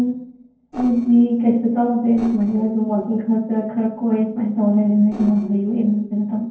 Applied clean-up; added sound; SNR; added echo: neural separator model SepFormer DNS4.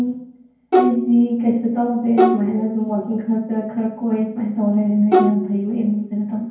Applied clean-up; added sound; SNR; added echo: none; Bowed string instrument; 2 dB; reverberation time 0.9 s.